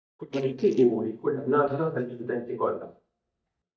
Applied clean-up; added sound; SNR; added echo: neural mask model DeepFilterNet 3.